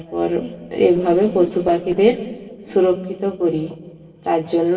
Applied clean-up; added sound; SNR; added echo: neural separator model SepFormer DNS4.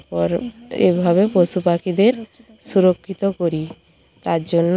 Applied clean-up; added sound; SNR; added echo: none; none; none; none.